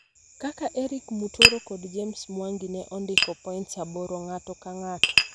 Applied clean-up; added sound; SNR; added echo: none; Tap; -4 dB; none.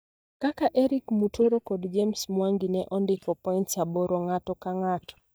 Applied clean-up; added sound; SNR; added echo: neural mask model DeepFilterNet 3.